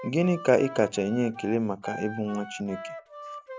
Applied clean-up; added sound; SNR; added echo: none; Wind instrument, woodwind instrument; 13 dB; none.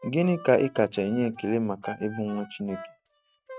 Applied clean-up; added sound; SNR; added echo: neural mask model RNNoise.